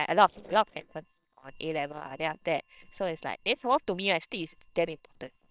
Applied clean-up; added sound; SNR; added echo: neural separator model SepFormer WHAMR!.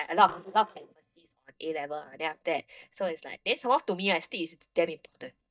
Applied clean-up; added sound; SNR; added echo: neural mask model DeepFilterNet 3.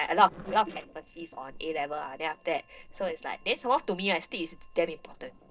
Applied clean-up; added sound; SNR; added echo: neural separator model SepFormer DNS4.